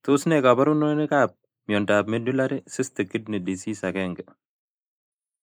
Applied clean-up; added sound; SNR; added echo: neural mask model Resemble Enhance denoiser.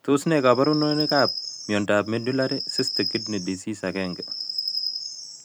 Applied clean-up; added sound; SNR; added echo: none; Chirp, tweet; 7 dB; none.